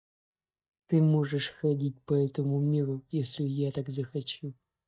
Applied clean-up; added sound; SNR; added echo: neural mask model DeepFilterNet 3.